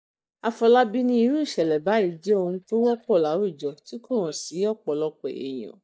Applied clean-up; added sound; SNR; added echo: neural mask model DeepFilterNet 3.